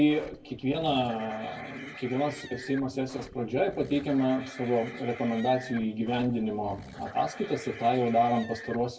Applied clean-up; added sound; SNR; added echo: none; Livestock, farm animals, working animals; 17 dB; reverberation time 0.1 s.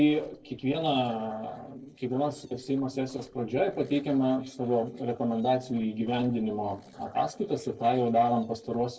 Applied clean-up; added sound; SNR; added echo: neural separator model SepFormer DNS4.